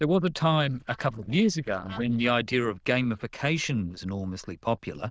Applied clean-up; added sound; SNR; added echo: neural diffusion model UNIVERSE++.